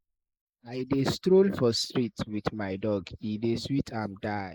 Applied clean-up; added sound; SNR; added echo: neural mask model Resemble Enhance denoiser.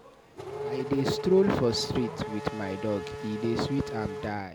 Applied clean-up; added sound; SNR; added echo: none; Race car, auto racing / Accelerating, revving, vroom; 7 dB; none.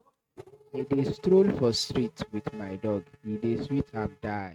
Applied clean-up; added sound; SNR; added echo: neural mask model RNNoise.